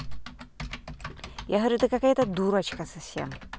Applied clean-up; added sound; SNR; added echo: none; Typing; 13 dB; none.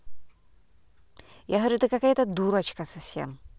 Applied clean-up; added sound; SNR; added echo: none; none; none; none.